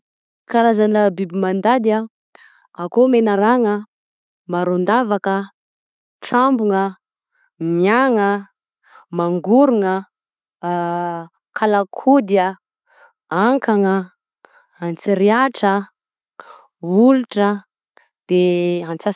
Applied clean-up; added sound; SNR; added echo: none; none; none; none.